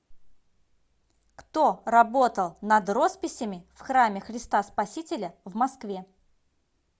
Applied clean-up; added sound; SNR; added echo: none; none; none; none.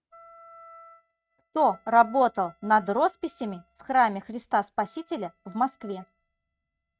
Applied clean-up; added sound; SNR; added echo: neural mask model RNNoise.